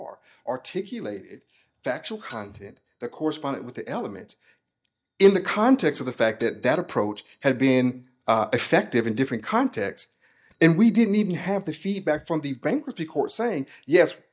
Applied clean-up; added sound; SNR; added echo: neural mask model DeepFilterNet 3.